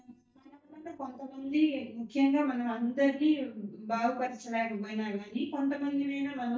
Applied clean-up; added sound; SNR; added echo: neural mask model DeepFilterNet 3.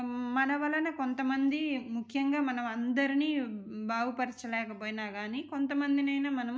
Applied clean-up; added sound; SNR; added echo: none; none; none; none.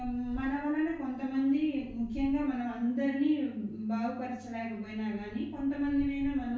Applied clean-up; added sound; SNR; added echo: none; Wind; 16 dB; reverberation time 0.6 s.